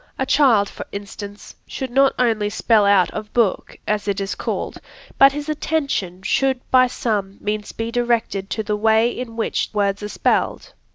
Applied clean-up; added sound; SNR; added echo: none; none; none; none.